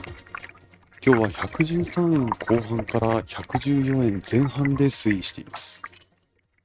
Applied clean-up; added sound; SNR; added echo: neural mask model RNNoise.